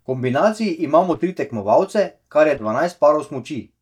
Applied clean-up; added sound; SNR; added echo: neural mask model DeepFilterNet 3.